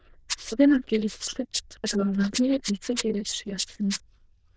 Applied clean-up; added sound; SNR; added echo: neural diffusion model UNIVERSE++.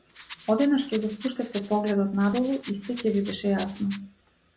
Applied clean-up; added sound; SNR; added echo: none; Rattle; 13 dB; none.